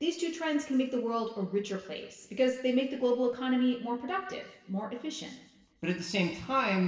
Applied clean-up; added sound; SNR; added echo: none; none; none; reverberation time 1.1 s.